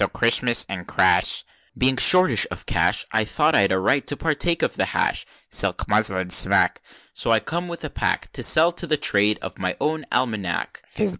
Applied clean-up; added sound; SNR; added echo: none; none; none; none.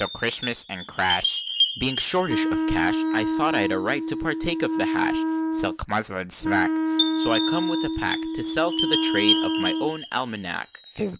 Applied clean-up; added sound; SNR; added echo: none; Chime + Wind instrument, woodwind instrument; -3 dB; none.